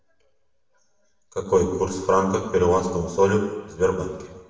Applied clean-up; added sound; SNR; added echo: none; none; none; reverberation time 1.0 s.